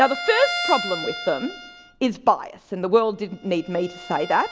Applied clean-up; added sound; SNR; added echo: none; Bowed string instrument; 10 dB; none.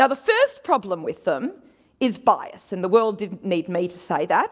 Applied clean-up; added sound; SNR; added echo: none; none; none; none.